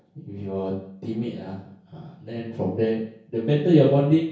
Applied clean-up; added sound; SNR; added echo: none; none; none; reverberation time 0.6 s.